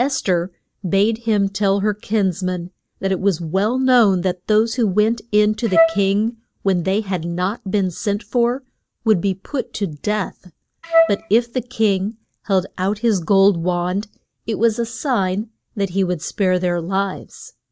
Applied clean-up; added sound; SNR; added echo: none; Wind instrument, woodwind instrument; -1 dB; none.